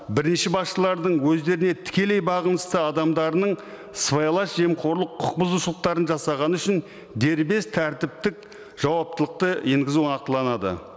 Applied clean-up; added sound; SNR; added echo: none; none; none; none.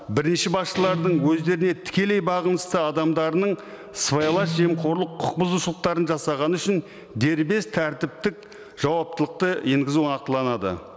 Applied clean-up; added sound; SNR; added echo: none; Guitar; 11 dB; none.